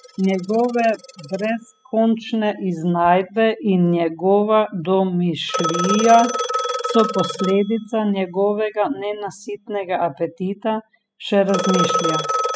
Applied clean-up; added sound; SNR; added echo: classical method spectral subtraction.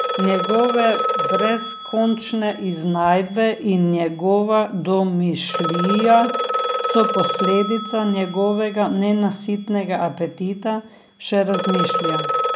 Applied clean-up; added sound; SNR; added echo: none; Telephone; 5 dB; none.